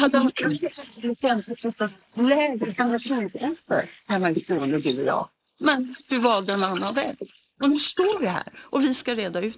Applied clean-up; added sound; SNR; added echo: neural mask model Resemble Enhance denoiser.